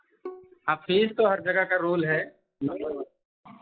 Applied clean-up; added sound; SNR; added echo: classical method log-MMSE.